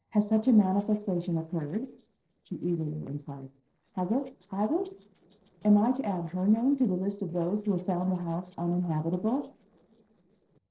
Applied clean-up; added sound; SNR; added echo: neural separator model SepFormer DNS4.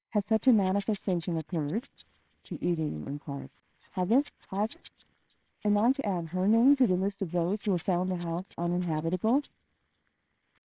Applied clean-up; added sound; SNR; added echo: neural separator model SepFormer WHAMR!.